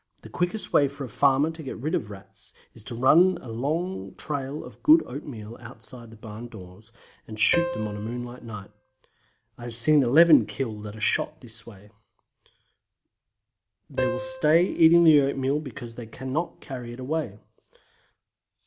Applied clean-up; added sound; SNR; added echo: none; Piano; 11 dB; none.